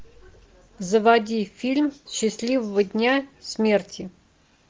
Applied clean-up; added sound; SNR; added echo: none; none; none; none.